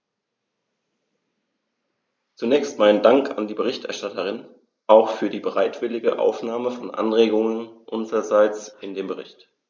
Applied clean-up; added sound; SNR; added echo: neural mask model Resemble Enhance denoiser.